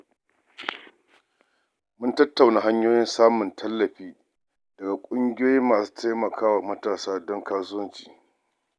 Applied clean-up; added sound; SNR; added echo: none; none; none; none.